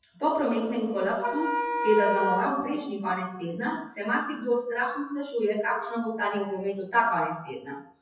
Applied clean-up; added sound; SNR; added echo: classical method WPE with log-MMSE.